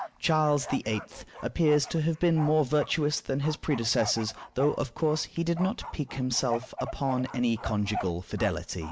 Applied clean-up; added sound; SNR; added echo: none; Bark; 14 dB; none.